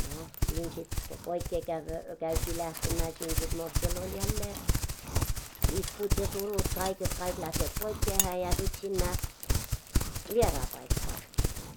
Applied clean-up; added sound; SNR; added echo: none; Livestock, farm animals, working animals; -5 dB; none.